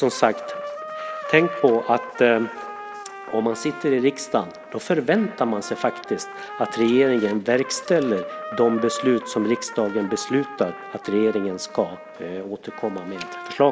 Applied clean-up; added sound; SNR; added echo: none; Trumpet; 12 dB; none.